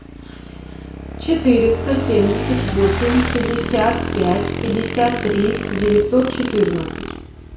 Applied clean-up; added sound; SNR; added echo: none; Motorcycle / Engine; 5 dB; reverberation time 0.6 s.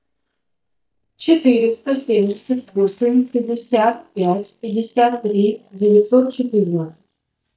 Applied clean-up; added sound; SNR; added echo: neural mask model DeepFilterNet 3.